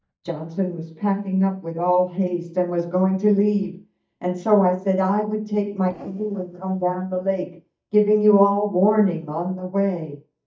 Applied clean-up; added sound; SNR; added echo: neural mask model DeepFilterNet 3.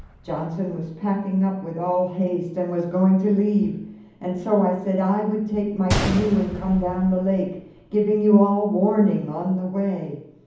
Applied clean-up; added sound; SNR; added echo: none; Gunshot, gunfire; 13 dB; reverberation time 1.2 s.